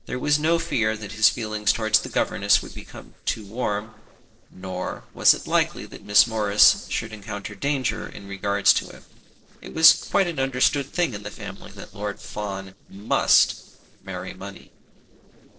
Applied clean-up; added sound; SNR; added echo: neural separator model SepFormer DNS4.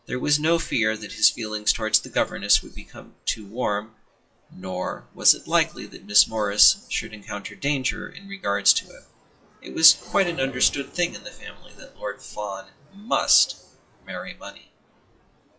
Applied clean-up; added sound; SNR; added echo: classical method WPE with log-MMSE.